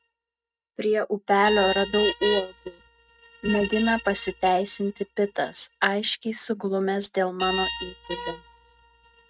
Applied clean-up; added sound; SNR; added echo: neural mask model RNNoise.